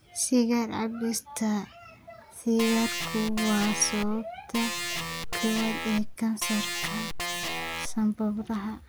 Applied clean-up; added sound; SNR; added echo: none; Organ; 3 dB; none.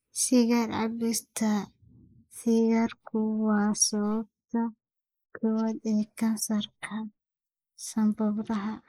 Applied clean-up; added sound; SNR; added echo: neural mask model Resemble Enhance denoiser.